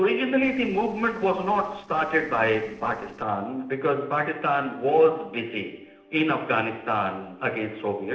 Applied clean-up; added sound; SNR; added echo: neural separator model SepFormer DNS4.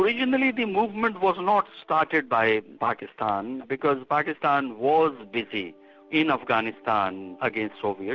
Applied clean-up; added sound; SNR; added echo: none; none; none; none.